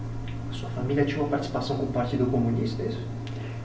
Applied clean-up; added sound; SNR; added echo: none; none; none; reverberation time 0.8 s.